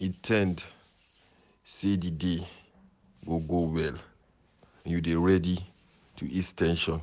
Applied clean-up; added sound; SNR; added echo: none; none; none; none.